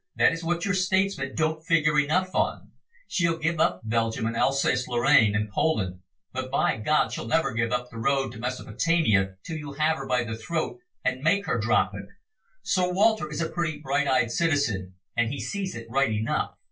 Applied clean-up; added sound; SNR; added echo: none; none; none; reverberation time 0.2 s.